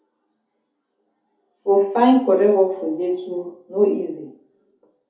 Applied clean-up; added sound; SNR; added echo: none; none; none; reverberation time 0.5 s.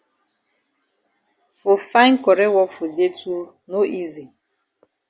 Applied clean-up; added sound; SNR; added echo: none; none; none; none.